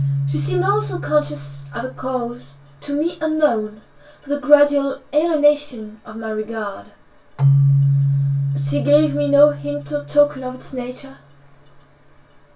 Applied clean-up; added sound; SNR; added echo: none; Keyboard (musical); 3 dB; reverberation time 0.2 s.